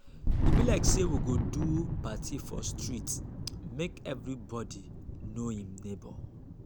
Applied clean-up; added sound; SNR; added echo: none; Thunder; -5 dB; none.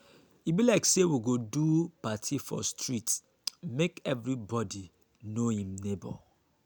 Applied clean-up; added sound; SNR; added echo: none; none; none; none.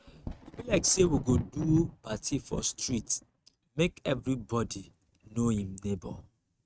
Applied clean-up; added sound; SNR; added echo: neural mask model RNNoise.